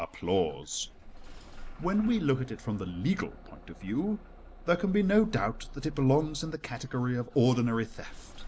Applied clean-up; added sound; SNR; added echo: none; Engine starting / Bus; 15 dB; none.